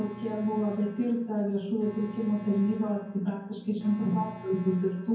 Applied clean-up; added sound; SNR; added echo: none; Alarm; 20 dB; reverberation time 0.9 s.